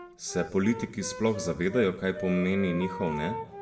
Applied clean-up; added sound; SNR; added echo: none; Wind instrument, woodwind instrument; 11 dB; reverberation time 1.4 s.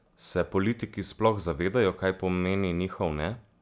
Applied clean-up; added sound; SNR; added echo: none; none; none; none.